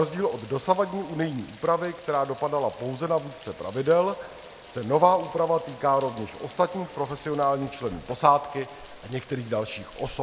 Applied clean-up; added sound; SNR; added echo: none; Rain; 20 dB; none.